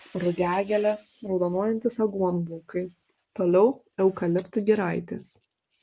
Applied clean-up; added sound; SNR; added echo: none; none; none; none.